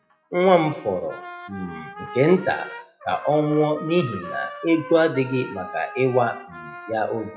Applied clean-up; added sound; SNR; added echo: classical method WPE with log-MMSE.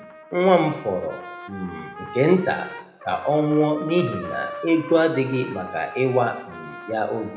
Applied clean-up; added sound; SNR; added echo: none; Trumpet; 14 dB; reverberation time 0.8 s.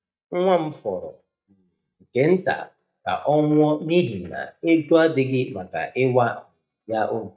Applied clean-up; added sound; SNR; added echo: neural mask model DeepFilterNet 3.